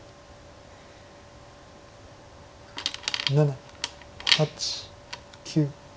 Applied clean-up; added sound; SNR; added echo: none; none; none; none.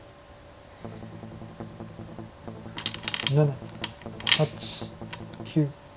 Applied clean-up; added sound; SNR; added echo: none; Strum; 10 dB; none.